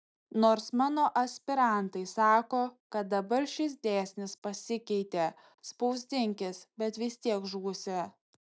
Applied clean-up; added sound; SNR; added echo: none; none; none; none.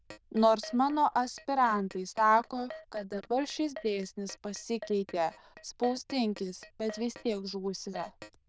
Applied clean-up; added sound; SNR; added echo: neural diffusion model UNIVERSE++.